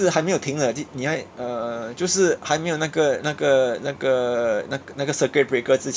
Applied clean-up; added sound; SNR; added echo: none; none; none; none.